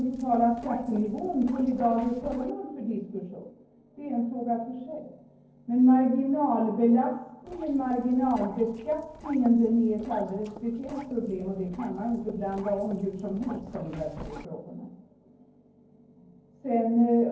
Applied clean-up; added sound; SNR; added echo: neural separator model SepFormer DNS4.